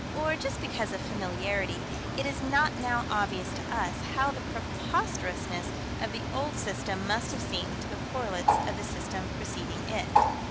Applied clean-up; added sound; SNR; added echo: none; Bird; -1 dB; none.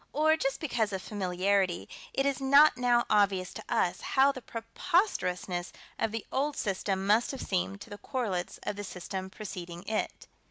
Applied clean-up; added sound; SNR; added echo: none; none; none; none.